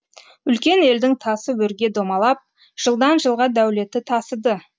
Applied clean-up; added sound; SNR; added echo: none; none; none; none.